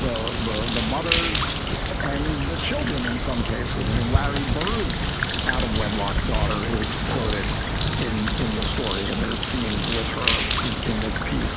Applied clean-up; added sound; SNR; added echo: none; Bird; -4 dB; none.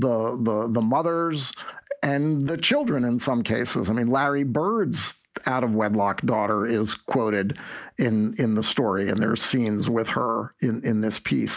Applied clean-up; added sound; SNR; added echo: none; none; none; none.